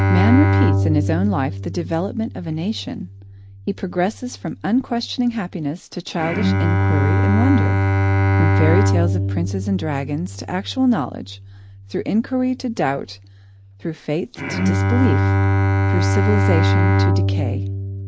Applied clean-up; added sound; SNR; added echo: none; Bowed string instrument; -3 dB; none.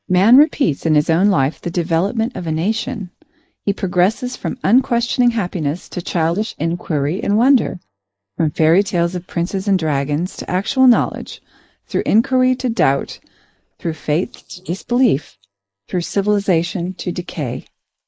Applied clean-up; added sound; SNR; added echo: neural mask model Resemble Enhance denoiser.